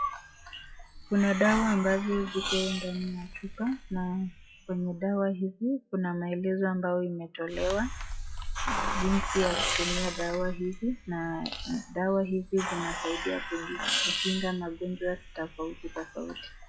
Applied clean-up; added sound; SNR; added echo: classical method WPE with log-MMSE.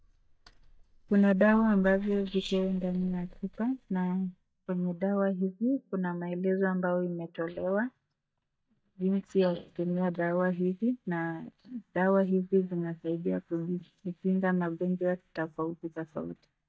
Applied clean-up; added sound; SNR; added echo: neural mask model DeepFilterNet 3.